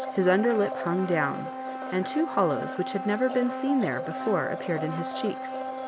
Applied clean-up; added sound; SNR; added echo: none; Domestic sounds, home sounds; 6 dB; none.